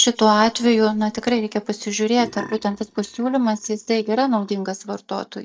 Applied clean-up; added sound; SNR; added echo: neural mask model DeepFilterNet 3.